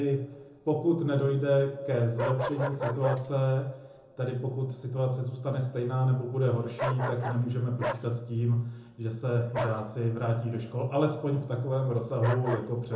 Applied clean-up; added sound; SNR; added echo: none; Bark; 11 dB; reverberation time 0.5 s.